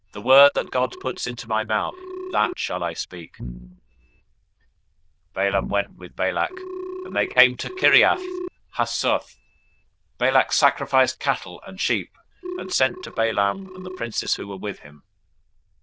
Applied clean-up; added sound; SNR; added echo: neural diffusion model UNIVERSE++.